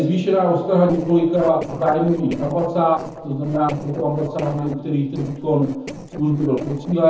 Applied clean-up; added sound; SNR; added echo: neural separator model SepFormer DNS4.